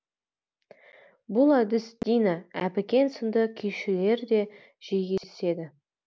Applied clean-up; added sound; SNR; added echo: none; none; none; none.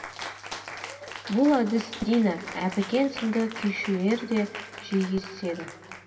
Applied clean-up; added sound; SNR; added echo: none; Cheering; 13 dB; reverberation time 1.7 s.